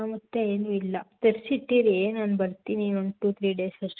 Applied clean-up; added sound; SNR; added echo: neural mask model Resemble Enhance denoiser.